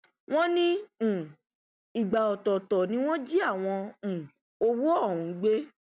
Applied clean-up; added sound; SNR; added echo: none; none; none; none.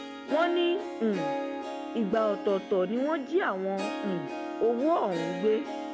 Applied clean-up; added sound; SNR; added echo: none; Harp; 7 dB; none.